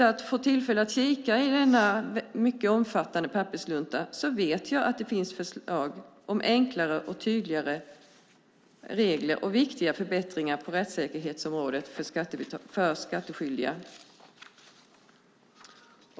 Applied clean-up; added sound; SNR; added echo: none; none; none; none.